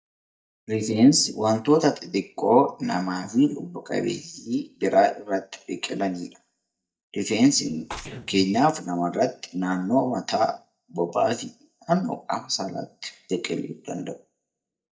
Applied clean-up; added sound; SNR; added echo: neural mask model DeepFilterNet 3.